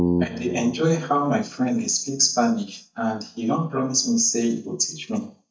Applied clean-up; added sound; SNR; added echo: neural mask model DeepFilterNet 3.